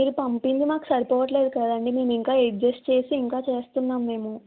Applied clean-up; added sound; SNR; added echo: none; none; none; none.